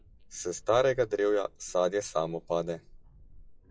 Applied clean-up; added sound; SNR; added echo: classical method log-MMSE.